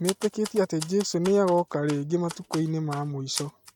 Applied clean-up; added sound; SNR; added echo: neural mask model RNNoise.